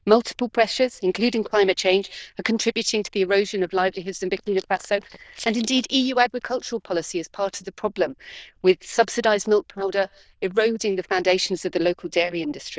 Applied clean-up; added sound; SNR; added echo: neural diffusion model UNIVERSE++.